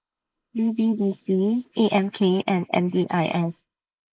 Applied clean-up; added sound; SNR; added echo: neural mask model Resemble Enhance denoiser.